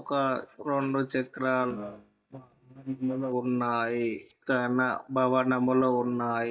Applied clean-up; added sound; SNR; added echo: neural mask model DeepFilterNet 3.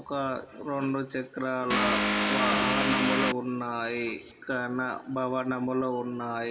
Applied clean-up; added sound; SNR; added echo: none; Vehicle; -4 dB; reverberation time 1.4 s.